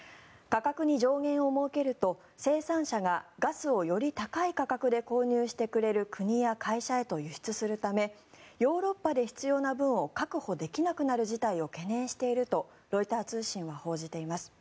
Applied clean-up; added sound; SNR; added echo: none; none; none; none.